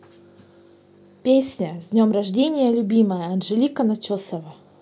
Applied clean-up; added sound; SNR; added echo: none; none; none; none.